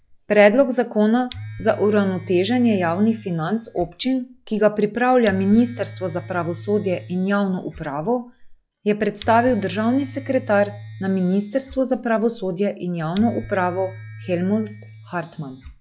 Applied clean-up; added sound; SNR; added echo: classical method log-MMSE.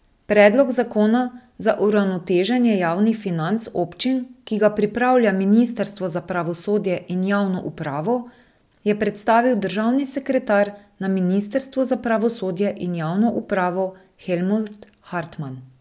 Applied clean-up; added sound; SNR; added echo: none; none; none; none.